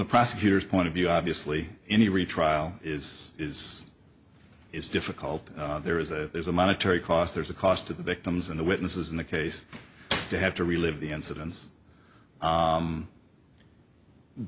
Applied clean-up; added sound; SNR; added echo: none; none; none; none.